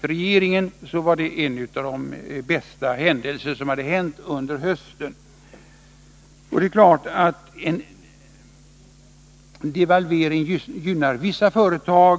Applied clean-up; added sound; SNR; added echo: none; none; none; none.